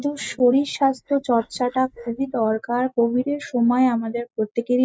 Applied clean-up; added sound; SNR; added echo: neural mask model Resemble Enhance denoiser.